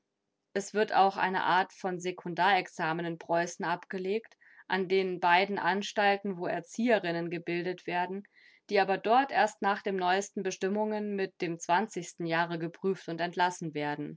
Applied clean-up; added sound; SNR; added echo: none; none; none; none.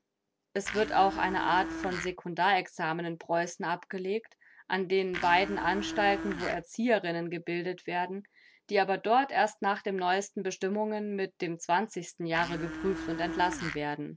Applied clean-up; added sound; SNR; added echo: none; Domestic sounds, home sounds; 7 dB; none.